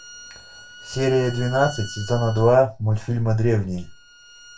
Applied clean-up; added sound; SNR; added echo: none; Bowed string instrument; 19 dB; reverberation time 0.2 s.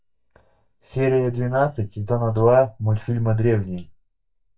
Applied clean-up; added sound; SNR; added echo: neural mask model DeepFilterNet 3.